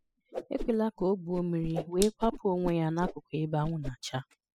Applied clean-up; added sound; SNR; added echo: classical method spectral subtraction.